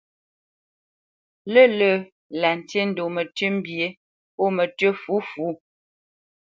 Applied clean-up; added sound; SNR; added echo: none; none; none; none.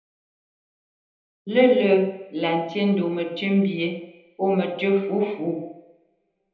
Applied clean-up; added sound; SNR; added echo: none; none; none; reverberation time 0.9 s.